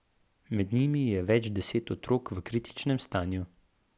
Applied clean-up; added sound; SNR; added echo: none; none; none; none.